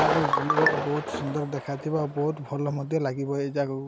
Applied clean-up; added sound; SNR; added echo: none; Thunder; 4 dB; none.